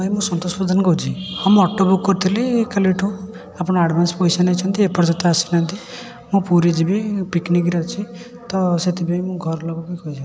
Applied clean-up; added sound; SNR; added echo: none; none; none; none.